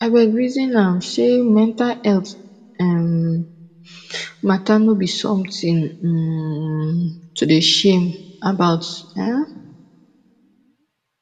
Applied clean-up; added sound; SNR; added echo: none; none; none; reverberation time 1.0 s.